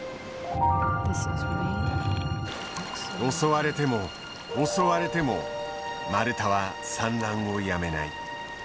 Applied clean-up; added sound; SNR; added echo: none; Rain; 15 dB; none.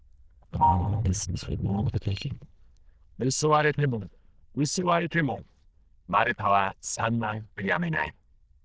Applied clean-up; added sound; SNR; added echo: neural diffusion model UNIVERSE++.